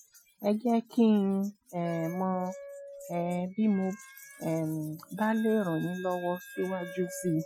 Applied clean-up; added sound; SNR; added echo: classical method Wiener filter.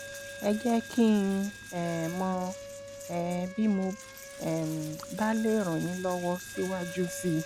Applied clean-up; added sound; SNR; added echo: none; Wind instrument, woodwind instrument + Coin (dropping); 12 dB; none.